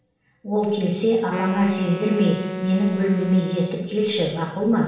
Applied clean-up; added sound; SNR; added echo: none; Wind instrument, woodwind instrument; 10 dB; reverberation time 0.9 s.